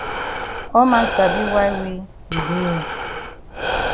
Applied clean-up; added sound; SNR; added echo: none; Breathing; 4 dB; none.